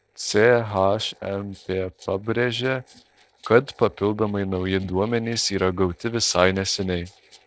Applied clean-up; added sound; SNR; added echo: neural separator model SepFormer DNS4.